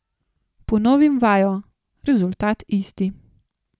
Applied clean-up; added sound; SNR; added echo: none; none; none; none.